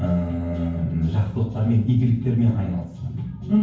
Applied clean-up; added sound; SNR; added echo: none; none; none; reverberation time 0.9 s.